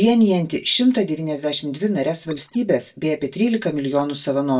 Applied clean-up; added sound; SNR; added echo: neural mask model DeepFilterNet 3.